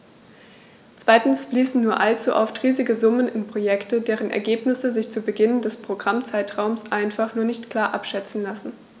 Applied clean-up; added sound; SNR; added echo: none; none; none; none.